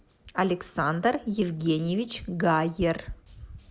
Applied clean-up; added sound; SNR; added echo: none; none; none; none.